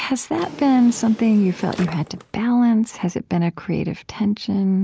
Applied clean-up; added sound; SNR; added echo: none; Drawer open or close; 19 dB; none.